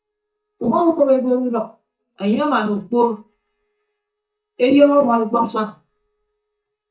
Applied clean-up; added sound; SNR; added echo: neural mask model DeepFilterNet 3.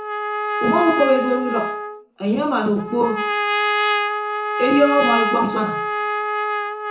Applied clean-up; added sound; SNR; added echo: none; Trumpet; 1 dB; reverberation time 0.6 s.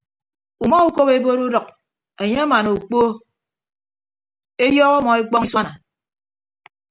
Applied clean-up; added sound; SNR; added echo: none; none; none; none.